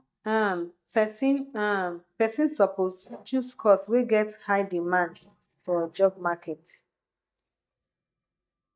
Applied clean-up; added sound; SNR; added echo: neural mask model DeepFilterNet 3.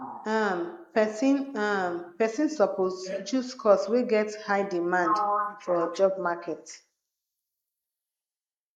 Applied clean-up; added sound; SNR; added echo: neural mask model Resemble Enhance denoiser.